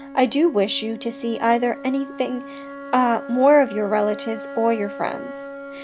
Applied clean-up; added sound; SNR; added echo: none; Wind instrument, woodwind instrument; 13 dB; none.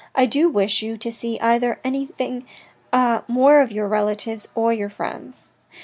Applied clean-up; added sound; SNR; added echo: none; none; none; none.